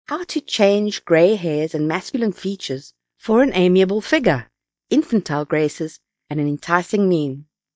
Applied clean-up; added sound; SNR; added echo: neural mask model DeepFilterNet 3.